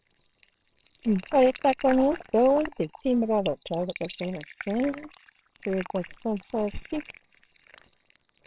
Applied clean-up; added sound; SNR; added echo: neural separator model SepFormer WHAMR!.